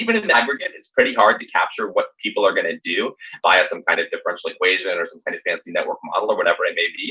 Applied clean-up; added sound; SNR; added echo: none; none; none; none.